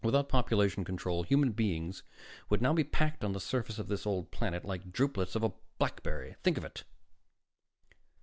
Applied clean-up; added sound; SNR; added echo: none; none; none; none.